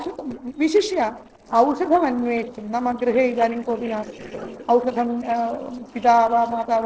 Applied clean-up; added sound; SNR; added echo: neural separator model SepFormer DNS4.